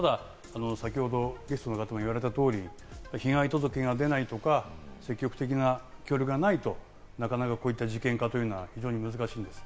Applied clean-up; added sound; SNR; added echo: none; none; none; none.